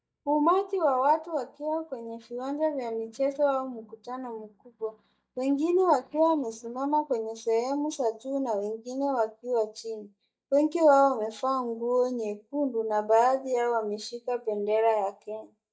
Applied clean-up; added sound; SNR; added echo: neural mask model DeepFilterNet 3.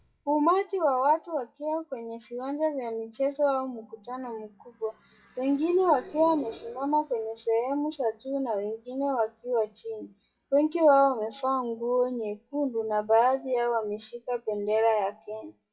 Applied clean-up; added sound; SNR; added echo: classical method WPE with log-MMSE.